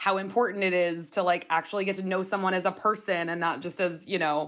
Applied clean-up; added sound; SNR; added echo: none; none; none; none.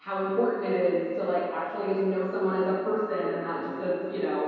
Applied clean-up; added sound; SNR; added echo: none; none; none; reverberation time 2.2 s.